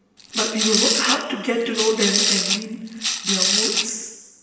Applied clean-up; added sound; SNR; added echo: none; Rattle / Rattle (instrument); -3 dB; reverberation time 1.1 s.